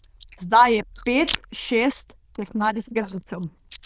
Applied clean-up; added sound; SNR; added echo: neural diffusion model UNIVERSE++.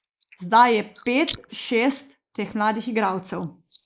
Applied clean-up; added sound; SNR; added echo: neural mask model Resemble Enhance denoiser.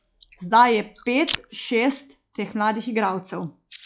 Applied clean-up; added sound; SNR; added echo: classical method log-MMSE.